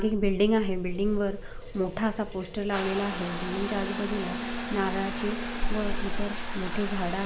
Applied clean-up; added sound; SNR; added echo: none; Trickle, dribble / Bathtub (filling or washing) / Water tap, faucet; 2 dB; none.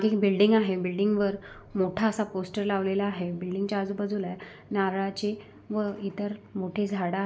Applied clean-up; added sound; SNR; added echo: none; none; none; none.